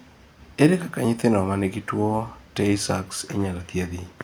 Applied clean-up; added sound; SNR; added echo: none; none; none; none.